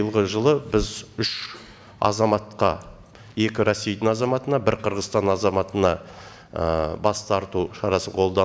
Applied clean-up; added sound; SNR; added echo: none; none; none; none.